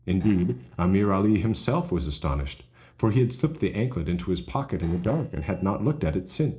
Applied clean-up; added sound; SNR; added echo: neural separator model SepFormer DNS4.